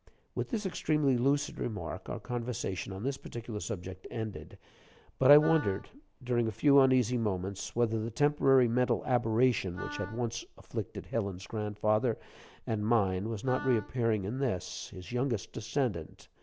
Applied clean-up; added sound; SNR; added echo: none; Wind instrument, woodwind instrument; 14 dB; none.